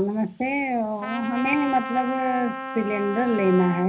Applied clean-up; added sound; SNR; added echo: none; Trumpet; 9 dB; reverberation time 0.5 s.